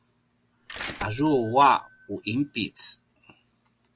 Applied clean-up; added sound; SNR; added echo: none; Bell / Mechanisms; 16 dB; none.